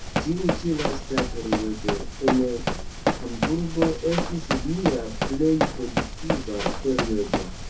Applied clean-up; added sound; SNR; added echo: none; Run; 0 dB; reverberation time 0.3 s.